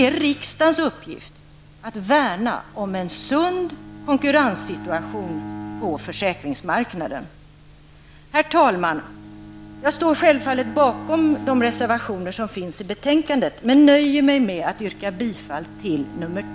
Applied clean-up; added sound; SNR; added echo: none; Bowed string instrument; 17 dB; none.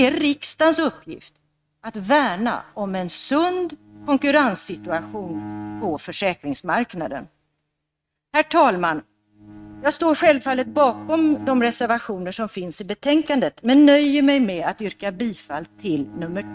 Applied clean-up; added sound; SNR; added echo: neural mask model RNNoise.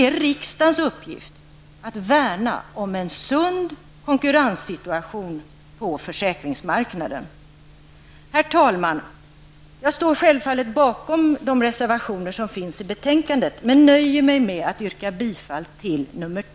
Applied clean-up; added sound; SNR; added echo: none; none; none; none.